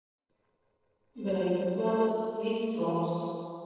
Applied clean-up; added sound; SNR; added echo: neural separator model SepFormer DNS4.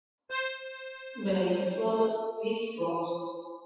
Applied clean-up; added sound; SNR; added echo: classical method WPE with log-MMSE.